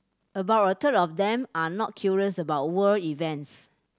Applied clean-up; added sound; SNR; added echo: none; none; none; none.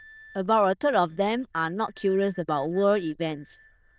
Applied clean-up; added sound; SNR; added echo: neural diffusion model UNIVERSE++.